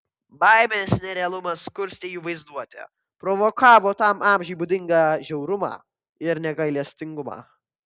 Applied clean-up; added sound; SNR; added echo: none; none; none; none.